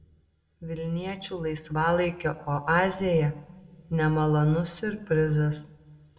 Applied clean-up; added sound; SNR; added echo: none; none; none; reverberation time 0.8 s.